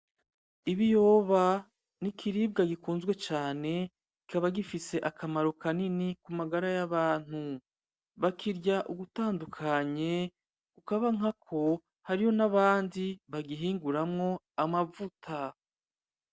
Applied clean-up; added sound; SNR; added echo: none; none; none; none.